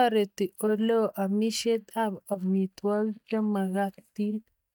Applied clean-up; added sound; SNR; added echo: neural mask model DeepFilterNet 3.